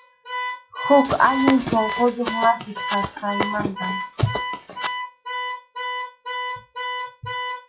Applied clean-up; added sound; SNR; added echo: classical method log-MMSE.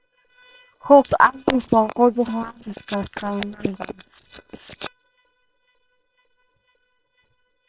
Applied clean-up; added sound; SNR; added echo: neural separator model SepFormer WHAM!.